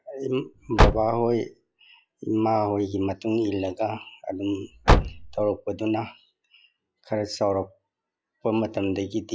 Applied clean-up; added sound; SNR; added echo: classical method log-MMSE.